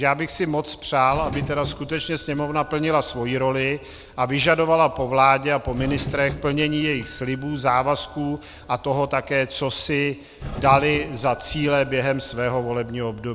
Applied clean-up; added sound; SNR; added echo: none; Doorbell; 15 dB; none.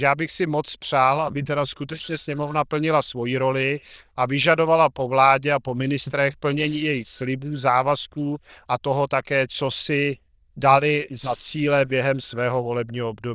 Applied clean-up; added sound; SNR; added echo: neural diffusion model UNIVERSE++.